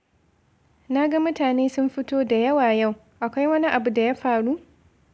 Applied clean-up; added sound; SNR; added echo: none; none; none; none.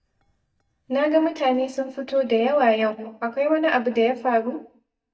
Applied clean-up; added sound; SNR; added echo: neural mask model DeepFilterNet 3.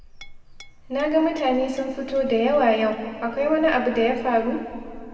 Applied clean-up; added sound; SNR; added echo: none; Chink, clink; 19 dB; reverberation time 2.1 s.